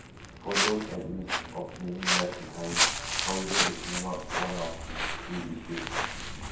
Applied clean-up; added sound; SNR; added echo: none; Walk, footsteps; -4 dB; reverberation time 0.6 s.